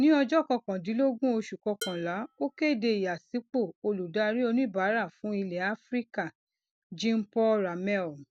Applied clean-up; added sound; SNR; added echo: none; Dishes, pots, and pans; 16 dB; none.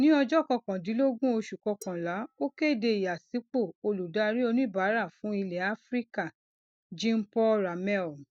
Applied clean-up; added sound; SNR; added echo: neural mask model DeepFilterNet 3.